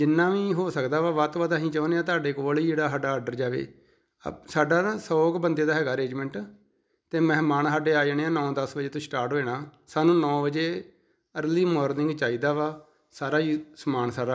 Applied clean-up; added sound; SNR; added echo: none; none; none; none.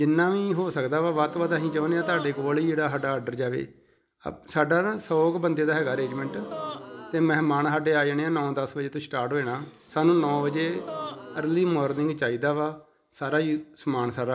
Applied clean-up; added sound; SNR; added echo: none; Gasp; 15 dB; none.